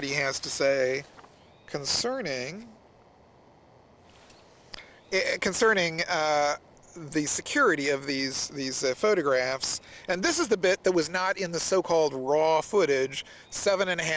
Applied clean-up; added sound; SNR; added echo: none; none; none; none.